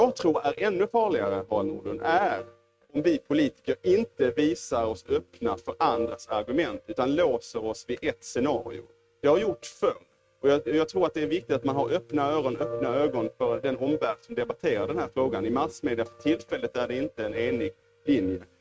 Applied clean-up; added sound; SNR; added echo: neural mask model RNNoise.